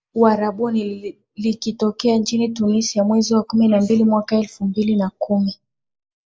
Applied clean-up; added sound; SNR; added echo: neural mask model Resemble Enhance denoiser.